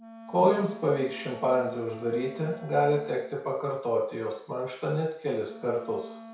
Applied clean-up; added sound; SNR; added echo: none; Wind instrument, woodwind instrument; 18 dB; reverberation time 0.6 s.